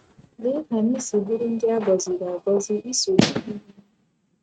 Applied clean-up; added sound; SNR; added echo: neural mask model RNNoise.